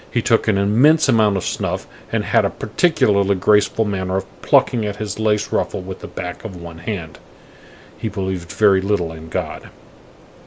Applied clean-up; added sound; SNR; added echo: none; none; none; none.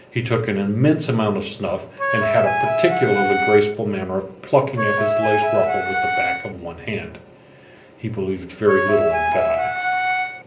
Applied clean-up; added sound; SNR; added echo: none; Wind instrument, woodwind instrument; -2 dB; reverberation time 0.5 s.